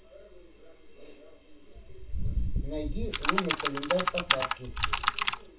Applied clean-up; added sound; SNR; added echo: none; Computer keyboard; -2 dB; reverberation time 0.2 s.